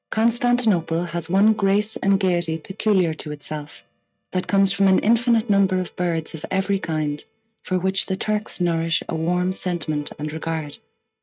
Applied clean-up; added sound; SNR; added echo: neural mask model RNNoise.